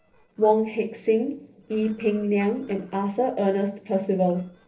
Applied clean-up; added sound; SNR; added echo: neural separator model SepFormer DNS4.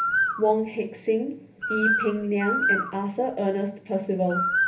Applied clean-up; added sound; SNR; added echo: none; Bird; 1 dB; reverberation time 0.3 s.